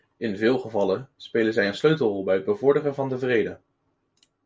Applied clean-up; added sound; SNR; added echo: none; none; none; none.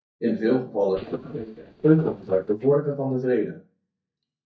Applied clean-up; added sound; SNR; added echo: neural mask model DeepFilterNet 3.